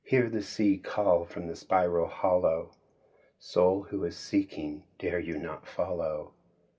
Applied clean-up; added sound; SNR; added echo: none; none; none; none.